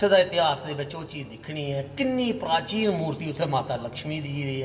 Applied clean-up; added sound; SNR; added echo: none; none; none; reverberation time 2.6 s.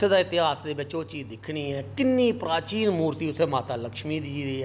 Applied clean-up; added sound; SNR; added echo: none; none; none; none.